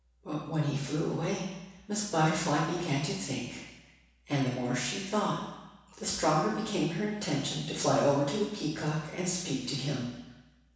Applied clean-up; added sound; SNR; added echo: none; none; none; reverberation time 1.1 s.